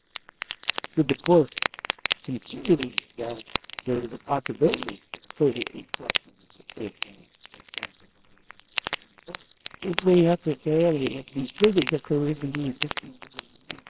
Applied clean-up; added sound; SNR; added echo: neural separator model SepFormer WHAMR!.